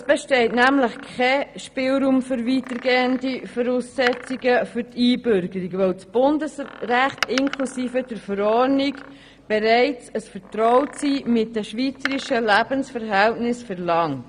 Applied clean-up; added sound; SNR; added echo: none; Door; 17 dB; none.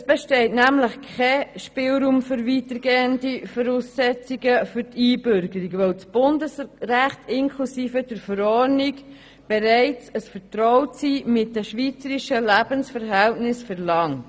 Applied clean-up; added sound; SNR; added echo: none; none; none; none.